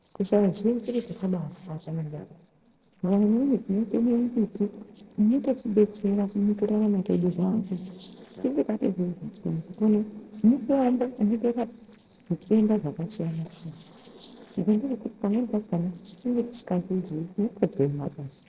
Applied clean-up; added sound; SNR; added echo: neural separator model SepFormer DNS4.